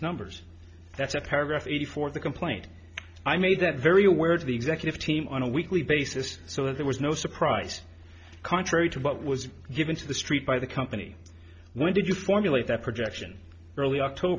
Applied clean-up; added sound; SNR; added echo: none; none; none; none.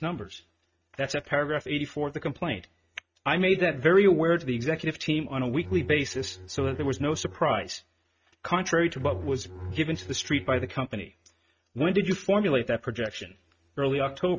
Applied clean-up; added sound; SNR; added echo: neural mask model RNNoise.